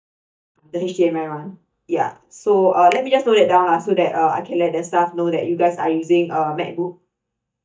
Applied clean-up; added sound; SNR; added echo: neural mask model DeepFilterNet 3.